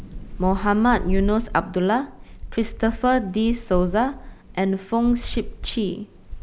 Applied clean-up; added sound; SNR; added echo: none; Thunder / Rain; 8 dB; none.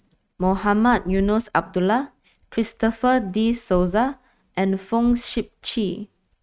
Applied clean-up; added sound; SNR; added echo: neural mask model RNNoise.